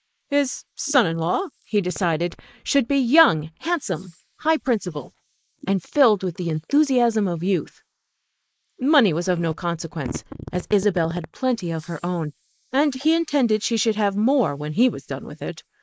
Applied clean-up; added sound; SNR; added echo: neural mask model Resemble Enhance denoiser.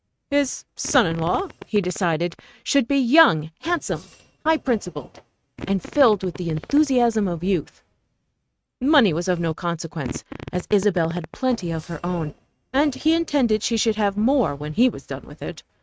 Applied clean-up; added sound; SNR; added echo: neural mask model RNNoise.